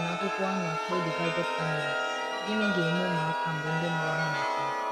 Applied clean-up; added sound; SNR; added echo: none; Alarm + Chime; -3 dB; none.